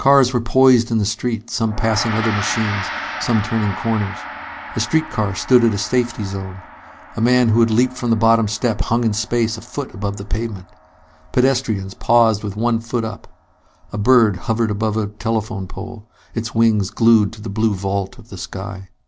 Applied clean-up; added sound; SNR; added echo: none; Gong; 15 dB; none.